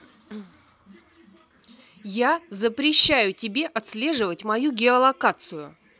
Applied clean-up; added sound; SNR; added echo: none; none; none; none.